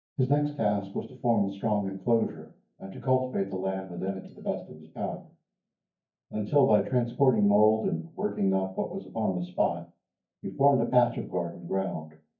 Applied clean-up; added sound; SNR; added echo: neural mask model DeepFilterNet 3.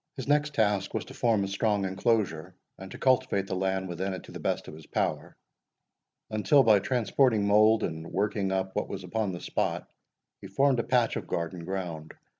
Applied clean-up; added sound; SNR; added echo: none; none; none; none.